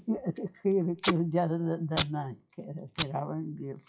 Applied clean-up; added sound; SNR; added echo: classical method WPE with log-MMSE.